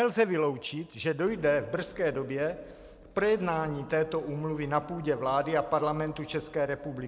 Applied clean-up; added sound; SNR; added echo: none; none; none; none.